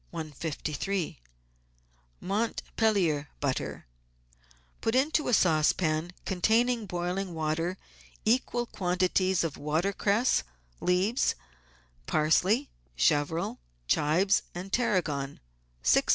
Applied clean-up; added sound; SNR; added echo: none; none; none; none.